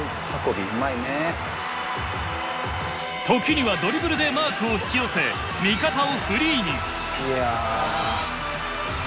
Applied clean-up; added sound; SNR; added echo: none; Meow; 20 dB; none.